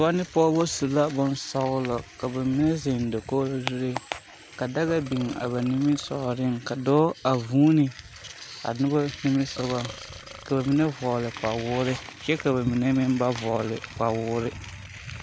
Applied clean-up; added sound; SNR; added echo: none; Burping, eructation; 20 dB; none.